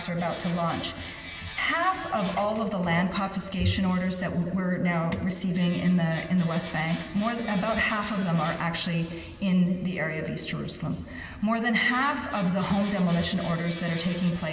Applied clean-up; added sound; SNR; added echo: none; Domestic sounds, home sounds; 16 dB; reverberation time 2.0 s.